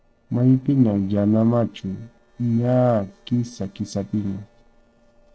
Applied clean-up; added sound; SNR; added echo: neural separator model SepFormer DNS4.